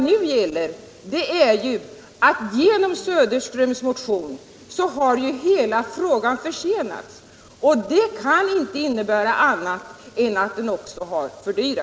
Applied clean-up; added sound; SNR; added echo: none; none; none; none.